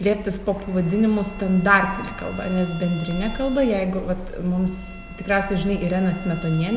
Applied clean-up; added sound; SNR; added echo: none; Bowed string instrument; 20 dB; none.